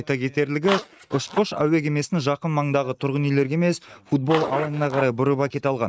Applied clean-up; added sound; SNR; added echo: neural mask model RNNoise.